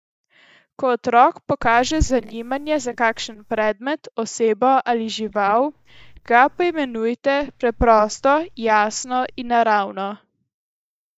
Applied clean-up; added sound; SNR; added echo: neural mask model DeepFilterNet 3.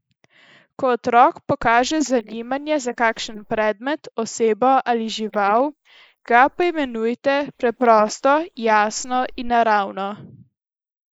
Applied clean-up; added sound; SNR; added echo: neural mask model Resemble Enhance denoiser.